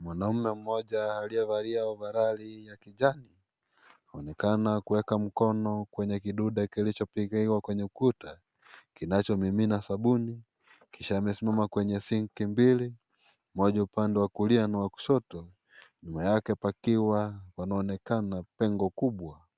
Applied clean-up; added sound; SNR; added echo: none; none; none; none.